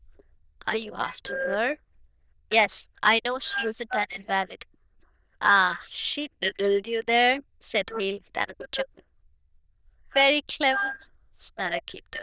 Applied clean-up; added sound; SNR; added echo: neural diffusion model UNIVERSE++.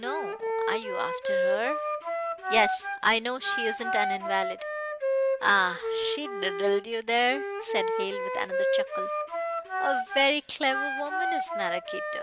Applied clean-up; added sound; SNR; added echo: none; Wind instrument, woodwind instrument; 0 dB; none.